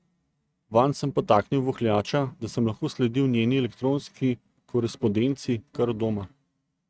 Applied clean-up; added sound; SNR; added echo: neural mask model RNNoise.